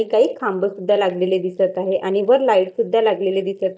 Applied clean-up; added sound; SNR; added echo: neural mask model DeepFilterNet 3.